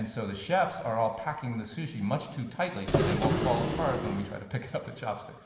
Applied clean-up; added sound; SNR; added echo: none; Printer; -3 dB; reverberation time 1.2 s.